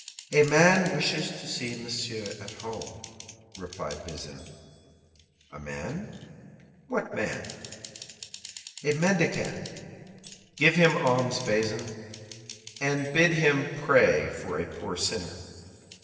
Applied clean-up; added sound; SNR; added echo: none; Typing; 19 dB; reverberation time 2.4 s.